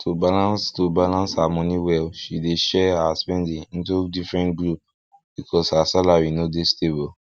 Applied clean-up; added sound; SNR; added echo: none; none; none; none.